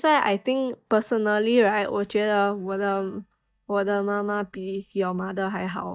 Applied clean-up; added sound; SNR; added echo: neural mask model DeepFilterNet 3.